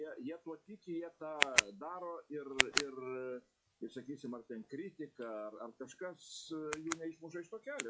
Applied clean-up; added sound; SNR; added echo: classical method log-MMSE.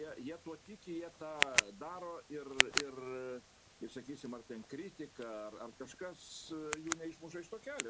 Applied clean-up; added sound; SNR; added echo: none; Tick; -4 dB; none.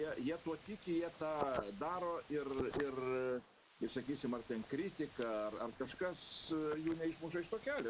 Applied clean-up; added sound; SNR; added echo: neural mask model Resemble Enhance denoiser.